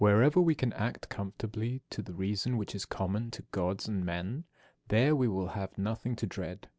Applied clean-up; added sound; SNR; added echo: none; none; none; none.